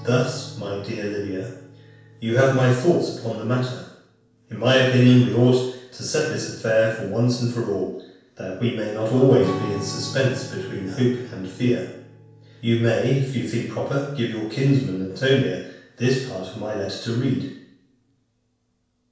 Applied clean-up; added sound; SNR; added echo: none; Strum; 19 dB; reverberation time 0.7 s.